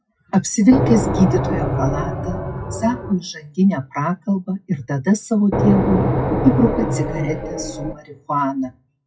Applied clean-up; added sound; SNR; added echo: classical method WPE with log-MMSE.